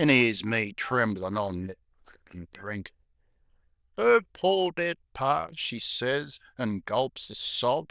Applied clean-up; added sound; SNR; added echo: neural diffusion model UNIVERSE++.